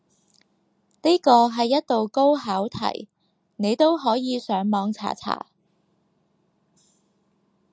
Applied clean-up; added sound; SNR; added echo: none; none; none; none.